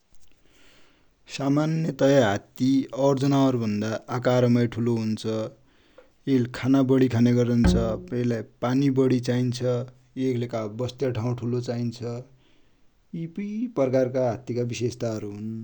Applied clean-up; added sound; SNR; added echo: none; Bowed string instrument; 2 dB; none.